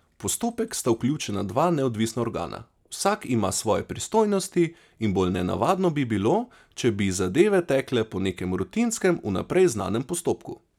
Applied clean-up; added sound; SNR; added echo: none; none; none; none.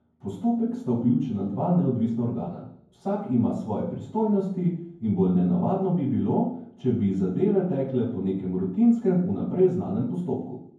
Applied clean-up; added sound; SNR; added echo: none; none; none; reverberation time 0.9 s.